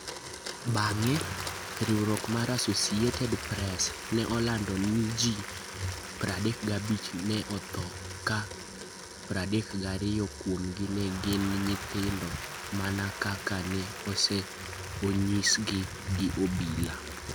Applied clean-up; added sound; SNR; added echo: none; Domestic sounds, home sounds + Applause / Crowd; 9 dB; none.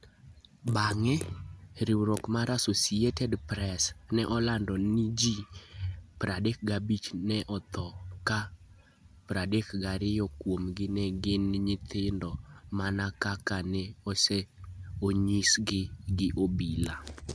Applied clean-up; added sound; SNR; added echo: none; none; none; none.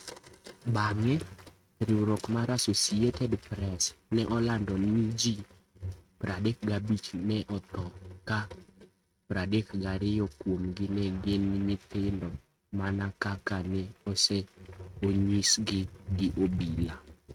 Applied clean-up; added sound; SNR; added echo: neural mask model RNNoise.